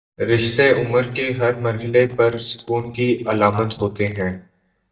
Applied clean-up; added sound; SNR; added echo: neural mask model DeepFilterNet 3.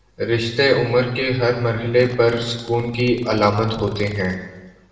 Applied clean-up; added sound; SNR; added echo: neural separator model SepFormer DNS4.